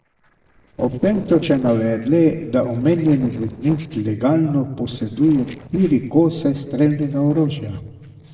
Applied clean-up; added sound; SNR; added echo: neural separator model SepFormer DNS4.